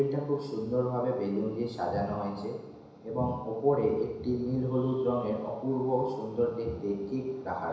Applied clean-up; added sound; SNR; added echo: none; none; none; reverberation time 1.0 s.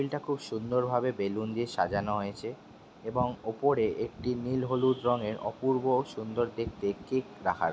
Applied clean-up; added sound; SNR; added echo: none; none; none; none.